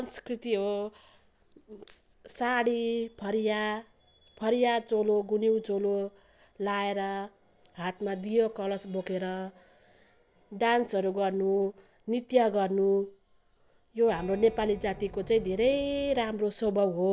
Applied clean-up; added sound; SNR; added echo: none; Keyboard (musical); 16 dB; none.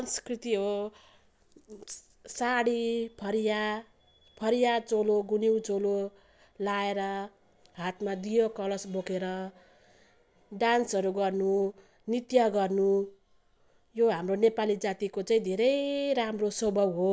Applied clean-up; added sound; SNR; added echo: none; none; none; none.